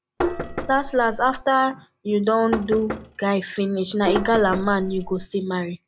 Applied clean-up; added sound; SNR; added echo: none; Knock + Gong; 8 dB; none.